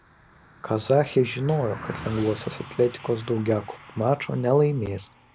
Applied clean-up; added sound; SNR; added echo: none; Car passing by; 18 dB; none.